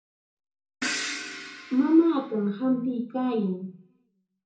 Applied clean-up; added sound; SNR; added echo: none; Crash cymbal; 9 dB; reverberation time 0.7 s.